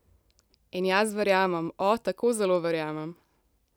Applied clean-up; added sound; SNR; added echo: none; none; none; none.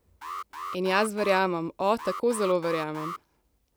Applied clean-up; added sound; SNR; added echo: none; Alarm; 10 dB; none.